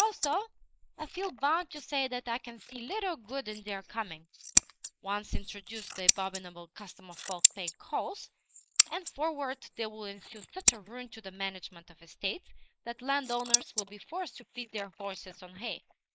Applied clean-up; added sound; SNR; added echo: neural mask model Resemble Enhance denoiser.